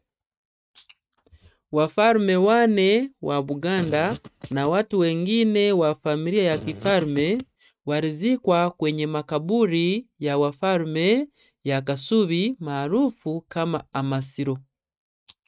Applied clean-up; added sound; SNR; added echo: neural mask model RNNoise.